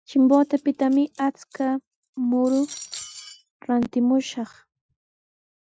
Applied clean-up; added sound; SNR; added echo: classical method Wiener filter.